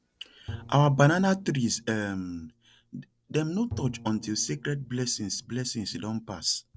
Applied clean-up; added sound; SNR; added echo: neural separator model SepFormer DNS4.